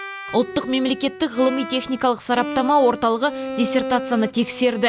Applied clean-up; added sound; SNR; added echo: none; Bowed string instrument; 10 dB; none.